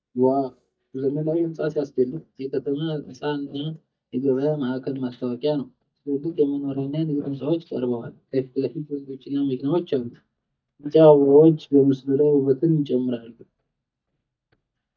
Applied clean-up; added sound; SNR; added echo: neural mask model DeepFilterNet 3.